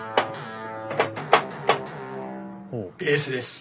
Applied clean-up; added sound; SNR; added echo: none; none; none; none.